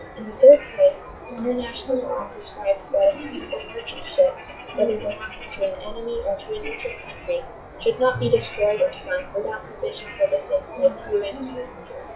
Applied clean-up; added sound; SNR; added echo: classical method log-MMSE.